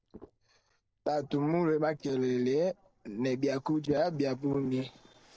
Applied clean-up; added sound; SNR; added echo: neural separator model SepFormer DNS4.